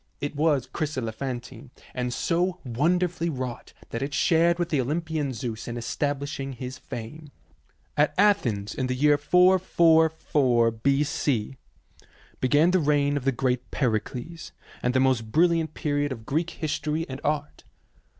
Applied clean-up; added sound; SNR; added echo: none; none; none; none.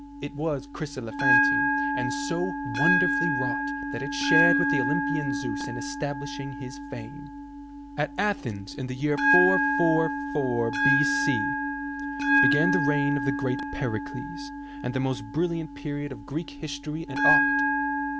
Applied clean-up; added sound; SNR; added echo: none; Bell; -3 dB; none.